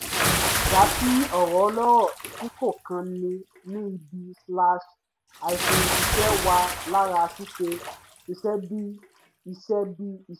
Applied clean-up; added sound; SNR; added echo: none; Bathtub (filling or washing) / Splash, splatter; 4 dB; none.